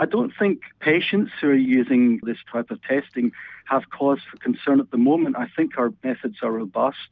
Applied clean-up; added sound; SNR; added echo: none; none; none; none.